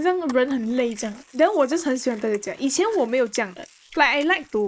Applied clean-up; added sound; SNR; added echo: neural mask model Resemble Enhance denoiser.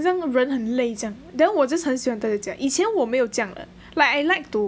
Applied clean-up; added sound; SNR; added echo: none; none; none; none.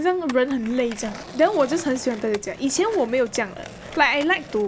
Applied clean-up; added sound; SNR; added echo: none; Skateboard; 17 dB; none.